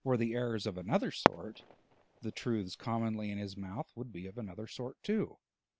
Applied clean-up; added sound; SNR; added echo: none; Fireworks; 0 dB; none.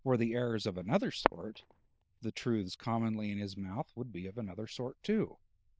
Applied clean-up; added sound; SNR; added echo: neural diffusion model UNIVERSE++.